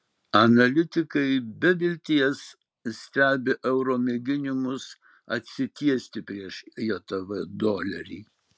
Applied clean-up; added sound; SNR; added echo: none; none; none; none.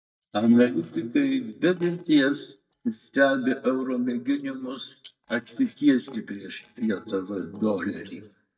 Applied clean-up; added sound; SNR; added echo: neural mask model DeepFilterNet 3.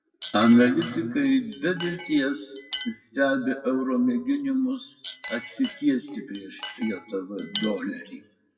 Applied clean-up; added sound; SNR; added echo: classical method WPE with log-MMSE.